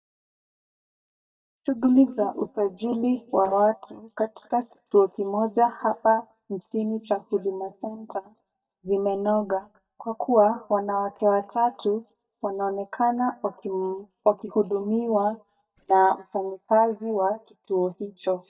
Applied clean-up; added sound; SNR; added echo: neural mask model DeepFilterNet 3.